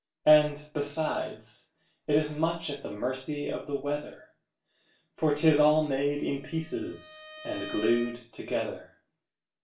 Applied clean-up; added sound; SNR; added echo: none; Bowed string instrument; 17 dB; reverberation time 0.2 s.